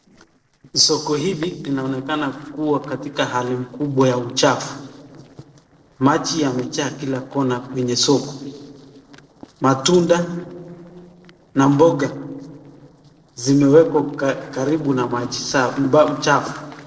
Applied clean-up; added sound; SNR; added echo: neural separator model SepFormer DNS4.